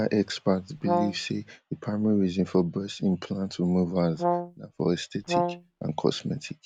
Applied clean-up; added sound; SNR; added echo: none; Brass instrument; 2 dB; none.